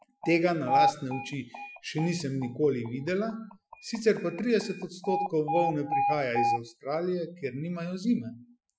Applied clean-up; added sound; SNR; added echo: classical method Wiener filter.